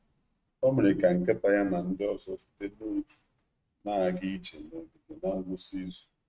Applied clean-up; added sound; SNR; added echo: neural mask model RNNoise.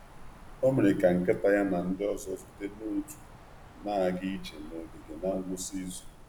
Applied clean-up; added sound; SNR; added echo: none; Wind; 17 dB; none.